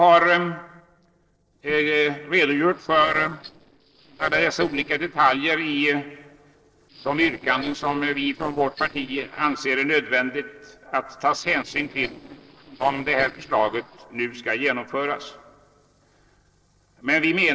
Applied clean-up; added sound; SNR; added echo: neural separator model SepFormer DNS4.